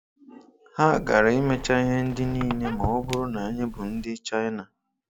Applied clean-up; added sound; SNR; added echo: none; Squeak; 10 dB; none.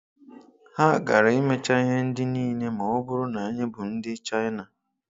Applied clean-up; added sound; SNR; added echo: none; none; none; none.